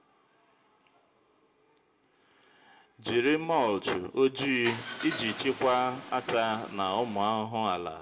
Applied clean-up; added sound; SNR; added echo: none; Car; 10 dB; reverberation time 0.7 s.